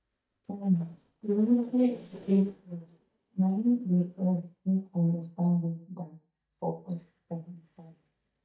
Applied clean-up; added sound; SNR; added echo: neural mask model DeepFilterNet 3.